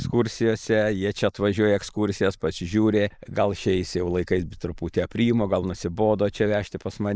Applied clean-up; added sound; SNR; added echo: neural mask model Resemble Enhance denoiser.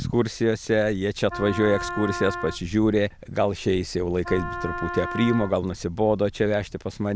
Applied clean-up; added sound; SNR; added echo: none; Wind instrument, woodwind instrument; 9 dB; none.